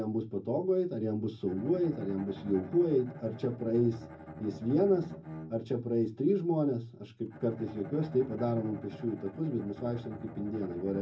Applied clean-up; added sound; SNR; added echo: none; Bowed string instrument; 15 dB; reverberation time 0.4 s.